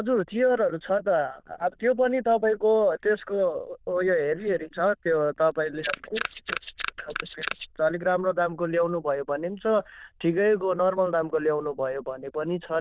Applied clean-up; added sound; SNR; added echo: neural diffusion model UNIVERSE++.